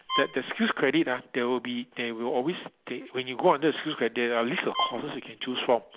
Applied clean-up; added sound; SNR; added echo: none; Bowed string instrument; 8 dB; none.